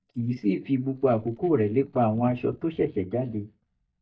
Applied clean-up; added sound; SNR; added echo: neural mask model DeepFilterNet 3.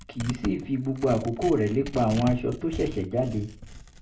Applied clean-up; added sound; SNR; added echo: none; Tearing; 12 dB; reverberation time 0.3 s.